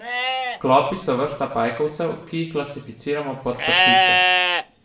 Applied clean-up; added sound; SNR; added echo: none; Livestock, farm animals, working animals; -2 dB; reverberation time 0.7 s.